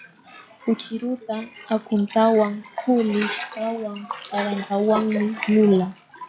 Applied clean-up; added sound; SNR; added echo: classical method log-MMSE.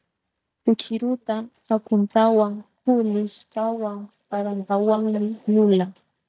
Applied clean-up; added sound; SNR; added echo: neural mask model DeepFilterNet 3.